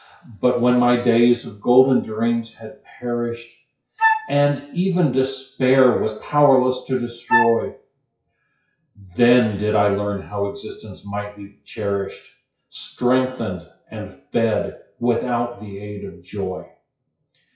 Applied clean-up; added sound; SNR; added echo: classical method WPE with log-MMSE.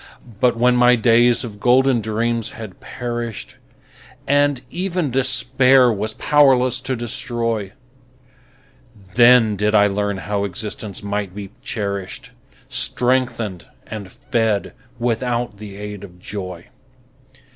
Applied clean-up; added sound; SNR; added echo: none; none; none; none.